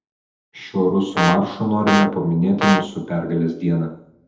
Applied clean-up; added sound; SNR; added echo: none; Brass instrument; 2 dB; reverberation time 0.7 s.